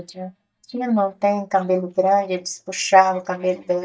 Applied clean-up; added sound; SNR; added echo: neural mask model DeepFilterNet 3.